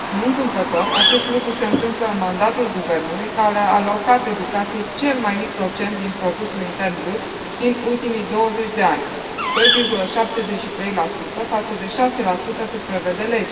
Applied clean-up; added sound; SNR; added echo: none; Bird vocalization, bird call, bird song; 4 dB; reverberation time 2.4 s.